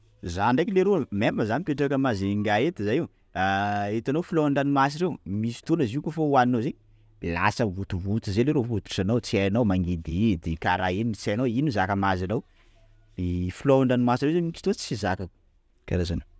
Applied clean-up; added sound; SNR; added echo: none; none; none; none.